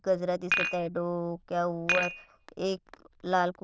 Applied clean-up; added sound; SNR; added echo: neural diffusion model UNIVERSE++.